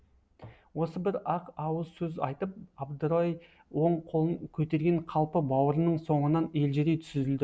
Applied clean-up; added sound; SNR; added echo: none; none; none; none.